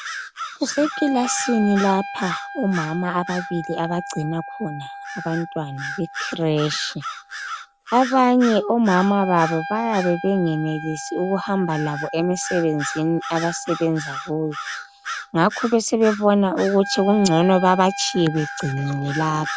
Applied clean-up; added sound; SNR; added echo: none; Bird vocalization, bird call, bird song + Wind instrument, woodwind instrument; 10 dB; none.